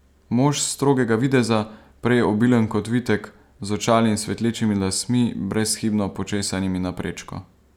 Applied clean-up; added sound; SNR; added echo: none; none; none; none.